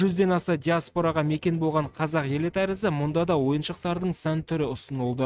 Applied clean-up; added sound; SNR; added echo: neural mask model RNNoise.